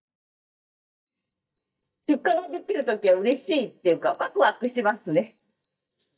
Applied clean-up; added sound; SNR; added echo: neural mask model DeepFilterNet 3.